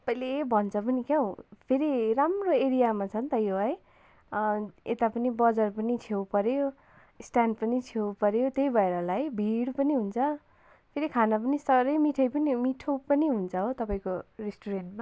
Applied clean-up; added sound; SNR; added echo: none; none; none; none.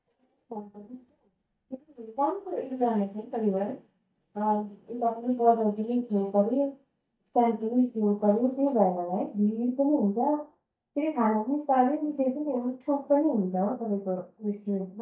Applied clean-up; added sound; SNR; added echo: neural mask model DeepFilterNet 3.